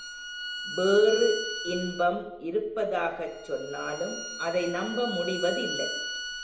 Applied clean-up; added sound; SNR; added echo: none; Bowed string instrument; 8 dB; reverberation time 0.8 s.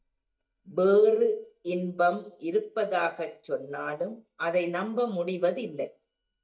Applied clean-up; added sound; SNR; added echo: neural mask model DeepFilterNet 3.